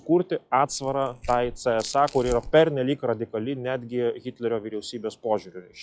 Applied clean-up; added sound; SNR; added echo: classical method log-MMSE.